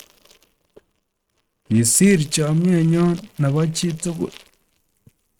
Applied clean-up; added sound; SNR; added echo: neural mask model RNNoise.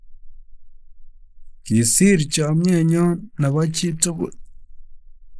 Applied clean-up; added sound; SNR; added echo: neural mask model Resemble Enhance denoiser.